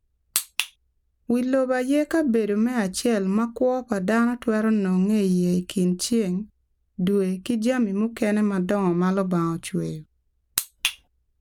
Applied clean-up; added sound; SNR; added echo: none; none; none; none.